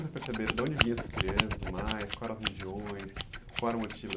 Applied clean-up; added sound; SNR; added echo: none; Scissors; -3 dB; none.